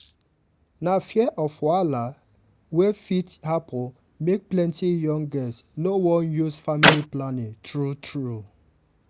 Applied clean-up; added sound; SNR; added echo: none; Clapping; -4 dB; none.